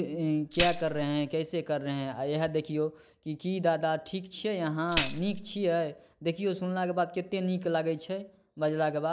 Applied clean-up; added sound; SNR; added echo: none; Tambourine; 4 dB; none.